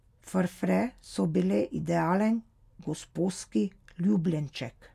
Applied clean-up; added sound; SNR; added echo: none; none; none; none.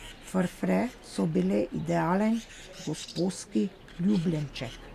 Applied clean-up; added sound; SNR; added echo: none; Bird; 18 dB; none.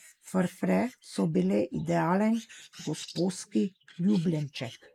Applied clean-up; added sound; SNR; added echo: neural mask model Resemble Enhance denoiser.